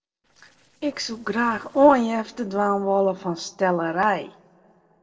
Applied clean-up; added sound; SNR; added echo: neural separator model SepFormer DNS4.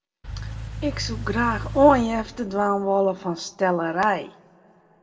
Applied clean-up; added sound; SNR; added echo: none; Engine / Car; 11 dB; reverberation time 0.7 s.